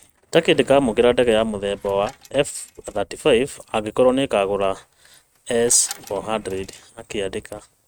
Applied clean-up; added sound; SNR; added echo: neural mask model RNNoise.